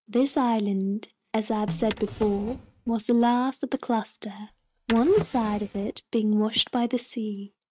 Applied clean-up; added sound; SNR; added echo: neural mask model RNNoise.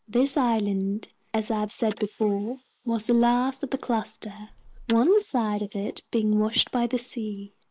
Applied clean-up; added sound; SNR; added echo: neural mask model Resemble Enhance denoiser.